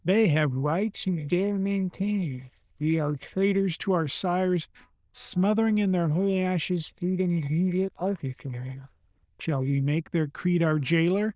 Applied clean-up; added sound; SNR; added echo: neural diffusion model UNIVERSE++.